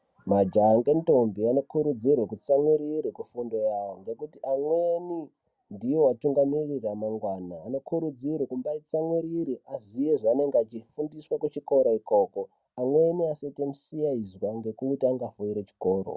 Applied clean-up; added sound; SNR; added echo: none; none; none; none.